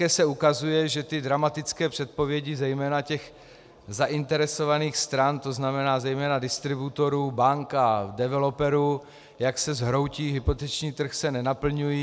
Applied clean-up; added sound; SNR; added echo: none; none; none; none.